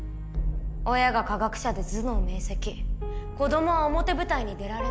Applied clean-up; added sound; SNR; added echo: none; none; none; none.